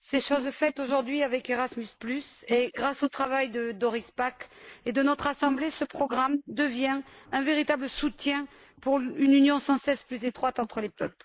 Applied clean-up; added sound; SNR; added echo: neural mask model Resemble Enhance denoiser.